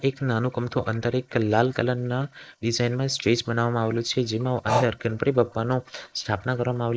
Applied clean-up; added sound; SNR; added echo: neural mask model Resemble Enhance denoiser.